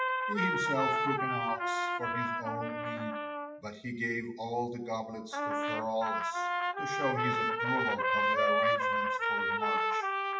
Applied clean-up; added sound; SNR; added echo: classical method WPE with log-MMSE.